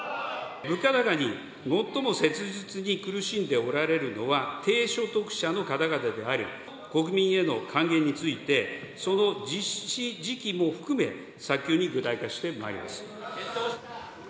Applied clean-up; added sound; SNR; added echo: none; none; none; none.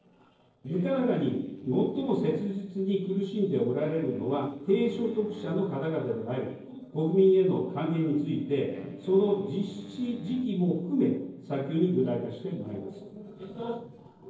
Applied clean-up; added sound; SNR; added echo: neural separator model SepFormer DNS4.